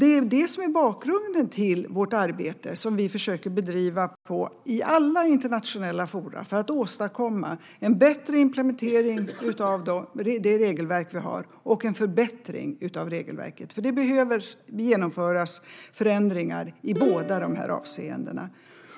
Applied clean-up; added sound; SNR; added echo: none; Plucked string instrument; 8 dB; none.